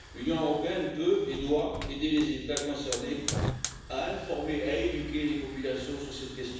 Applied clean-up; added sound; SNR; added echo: none; Hiss / Fire; 8 dB; reverberation time 1.1 s.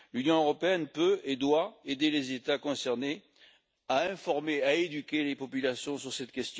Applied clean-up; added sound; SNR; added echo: none; none; none; none.